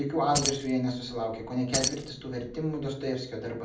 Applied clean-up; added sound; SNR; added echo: none; Keys jangling; 5 dB; reverberation time 0.6 s.